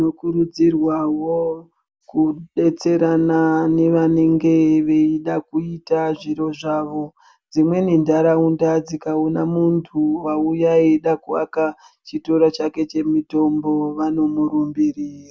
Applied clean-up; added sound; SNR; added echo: none; none; none; none.